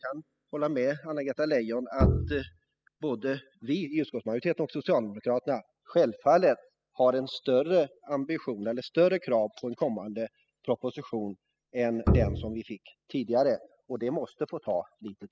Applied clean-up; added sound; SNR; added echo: classical method spectral subtraction.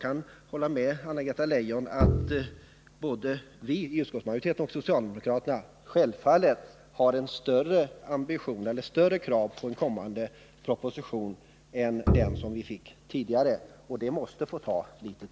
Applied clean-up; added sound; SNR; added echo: none; Bowed string instrument; 0 dB; none.